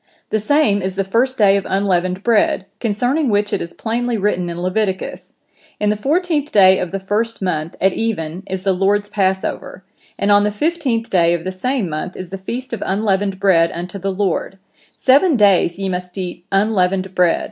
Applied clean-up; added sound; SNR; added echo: none; none; none; none.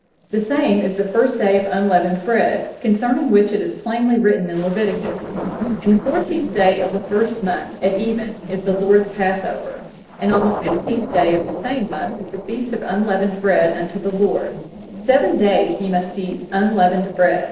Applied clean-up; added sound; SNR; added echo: neural separator model SepFormer DNS4.